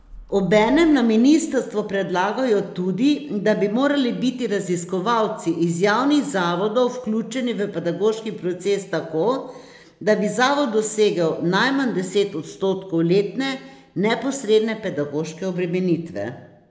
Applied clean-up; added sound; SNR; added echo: none; none; none; none.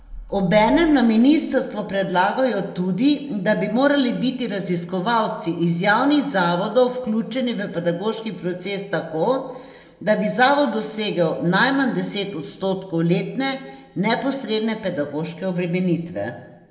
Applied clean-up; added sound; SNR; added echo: none; none; none; reverberation time 0.9 s.